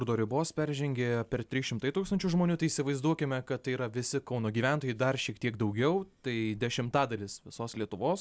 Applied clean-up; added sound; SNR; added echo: none; none; none; none.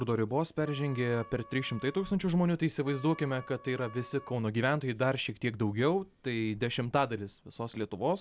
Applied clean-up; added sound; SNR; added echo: none; Wind instrument, woodwind instrument; 19 dB; none.